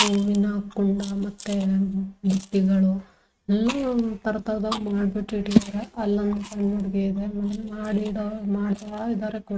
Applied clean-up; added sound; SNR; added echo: neural mask model RNNoise.